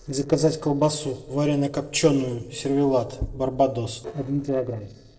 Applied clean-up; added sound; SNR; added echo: neural separator model SepFormer DNS4.